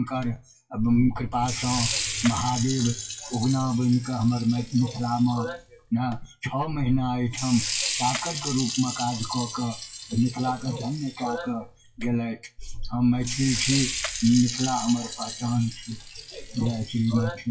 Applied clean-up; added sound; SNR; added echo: classical method WPE with log-MMSE.